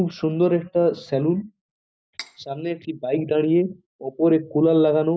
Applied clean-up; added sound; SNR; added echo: none; Cutlery, silverware; 19 dB; none.